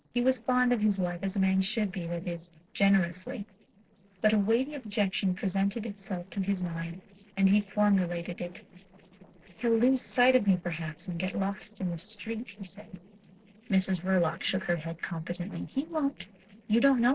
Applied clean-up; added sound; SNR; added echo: neural separator model SepFormer DNS4.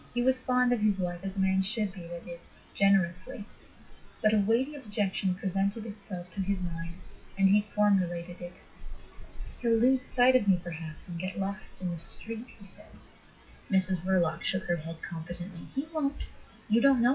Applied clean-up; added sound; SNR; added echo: classical method WPE with log-MMSE.